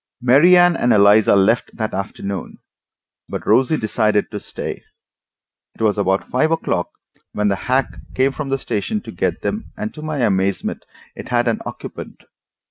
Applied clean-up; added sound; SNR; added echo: none; none; none; none.